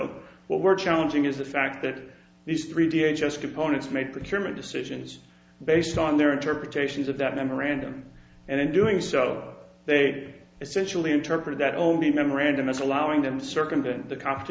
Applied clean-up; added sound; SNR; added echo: none; none; none; none.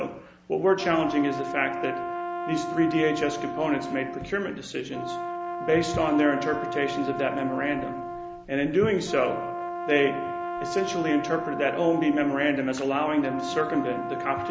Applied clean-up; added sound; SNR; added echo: none; Brass instrument; 7 dB; none.